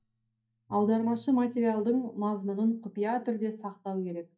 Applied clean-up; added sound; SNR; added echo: neural mask model DeepFilterNet 3.